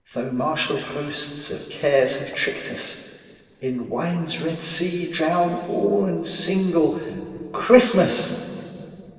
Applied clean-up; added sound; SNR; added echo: neural separator model SepFormer DNS4.